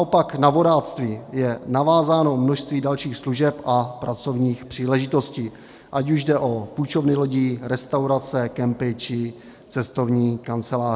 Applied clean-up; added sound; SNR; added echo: none; none; none; none.